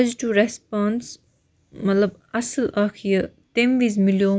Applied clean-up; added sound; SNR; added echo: none; none; none; none.